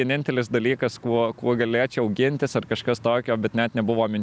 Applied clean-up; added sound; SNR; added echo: none; none; none; none.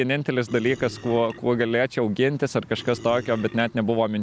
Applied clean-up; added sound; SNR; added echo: none; Burping, eructation; 19 dB; none.